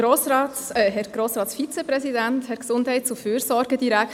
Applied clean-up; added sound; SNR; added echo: none; none; none; none.